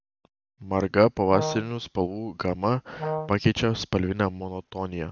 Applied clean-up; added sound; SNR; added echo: none; Brass instrument; 6 dB; none.